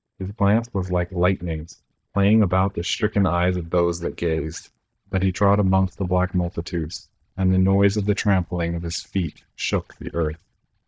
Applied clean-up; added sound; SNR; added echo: neural mask model DeepFilterNet 3.